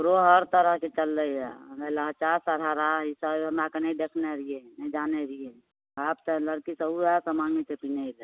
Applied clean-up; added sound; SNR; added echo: none; none; none; none.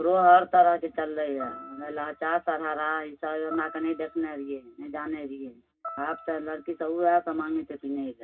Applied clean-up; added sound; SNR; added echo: none; Piano; 18 dB; reverberation time 0.4 s.